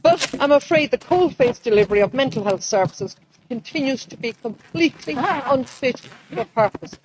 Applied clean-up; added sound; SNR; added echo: neural mask model RNNoise.